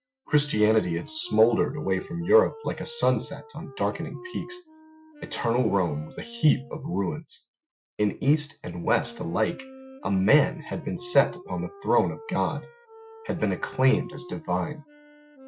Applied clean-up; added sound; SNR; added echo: classical method Wiener filter.